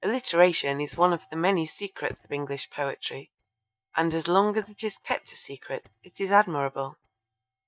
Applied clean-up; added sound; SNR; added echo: neural mask model DeepFilterNet 3.